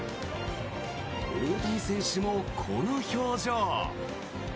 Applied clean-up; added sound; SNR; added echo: none; none; none; none.